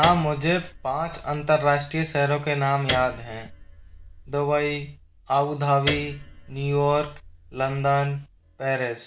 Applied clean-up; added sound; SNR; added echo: none; Piano; 12 dB; none.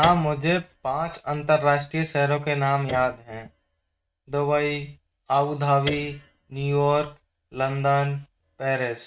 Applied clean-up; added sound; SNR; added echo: neural mask model RNNoise.